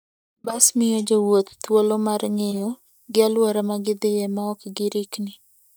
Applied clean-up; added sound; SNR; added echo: neural mask model DeepFilterNet 3.